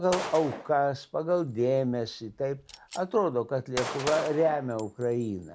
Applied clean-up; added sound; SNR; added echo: none; Gunshot, gunfire; 12 dB; none.